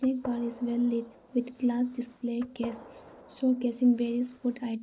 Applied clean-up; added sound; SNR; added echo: none; Gunshot, gunfire; 20 dB; none.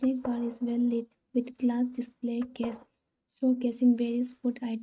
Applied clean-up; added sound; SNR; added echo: neural mask model RNNoise.